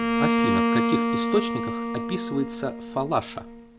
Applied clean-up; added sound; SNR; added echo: none; Bowed string instrument; -3 dB; none.